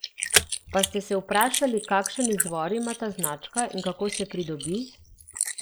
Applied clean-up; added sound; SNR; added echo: neural mask model Resemble Enhance denoiser.